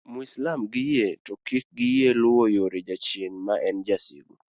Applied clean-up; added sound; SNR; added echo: none; none; none; none.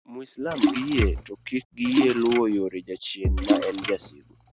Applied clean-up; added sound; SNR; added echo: none; Bass drum + Splash, splatter; 0 dB; none.